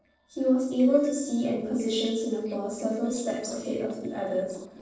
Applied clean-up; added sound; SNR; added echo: neural separator model SepFormer DNS4.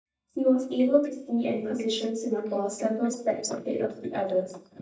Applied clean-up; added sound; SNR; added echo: neural mask model DeepFilterNet 3.